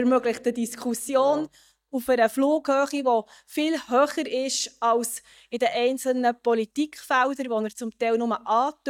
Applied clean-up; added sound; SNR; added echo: neural mask model DeepFilterNet 3.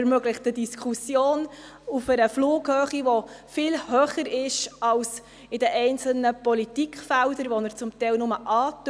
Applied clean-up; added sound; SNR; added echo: none; none; none; none.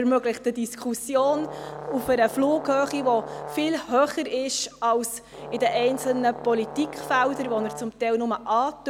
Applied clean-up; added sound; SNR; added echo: none; Brass instrument; 13 dB; none.